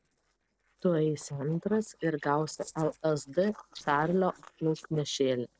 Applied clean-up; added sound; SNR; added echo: neural separator model SepFormer DNS4.